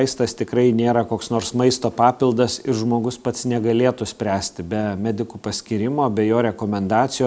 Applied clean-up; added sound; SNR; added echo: none; none; none; none.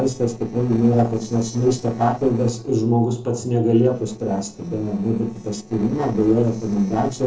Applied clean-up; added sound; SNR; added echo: neural separator model SepFormer DNS4.